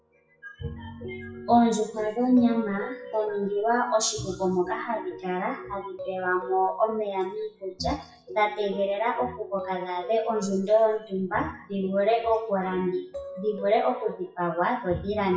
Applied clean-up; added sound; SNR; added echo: classical method WPE with log-MMSE.